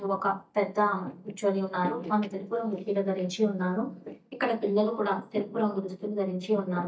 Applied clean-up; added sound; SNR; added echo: neural mask model DeepFilterNet 3.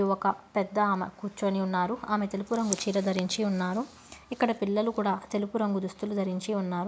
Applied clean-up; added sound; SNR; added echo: none; none; none; none.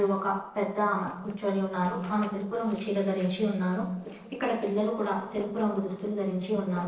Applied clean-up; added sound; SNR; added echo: neural separator model SepFormer DNS4.